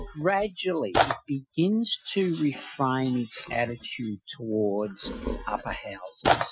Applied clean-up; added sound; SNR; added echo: classical method Wiener filter.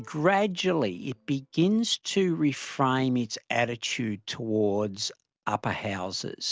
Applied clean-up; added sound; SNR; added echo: none; none; none; none.